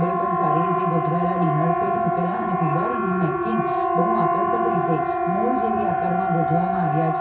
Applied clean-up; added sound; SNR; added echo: none; Siren; -3 dB; reverberation time 0.3 s.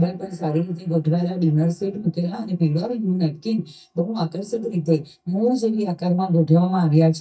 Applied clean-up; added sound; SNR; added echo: neural mask model DeepFilterNet 3.